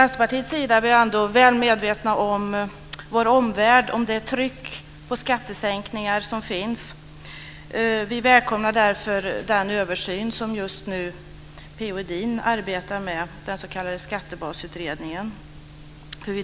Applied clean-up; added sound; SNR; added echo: none; none; none; none.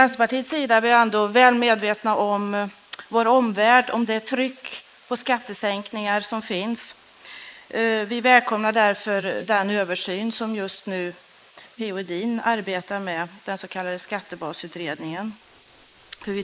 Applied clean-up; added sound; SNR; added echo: neural mask model Resemble Enhance denoiser.